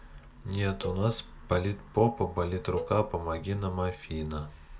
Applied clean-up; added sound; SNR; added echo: none; Cowbell; 16 dB; none.